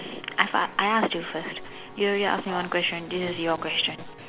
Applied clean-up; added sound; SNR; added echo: none; Piano; 20 dB; none.